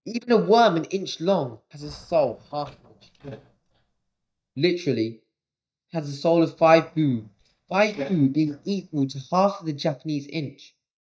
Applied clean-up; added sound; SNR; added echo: neural mask model DeepFilterNet 3.